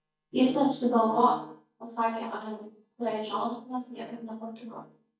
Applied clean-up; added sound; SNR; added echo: neural mask model DeepFilterNet 3.